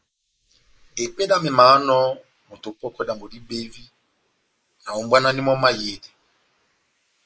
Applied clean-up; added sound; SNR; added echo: neural mask model Resemble Enhance denoiser.